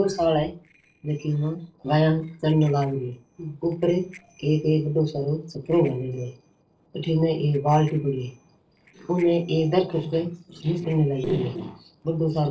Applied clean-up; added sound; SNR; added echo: neural separator model SepFormer DNS4.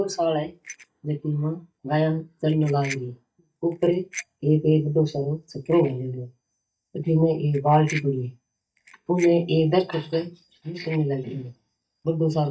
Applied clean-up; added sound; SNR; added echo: neural mask model DeepFilterNet 3.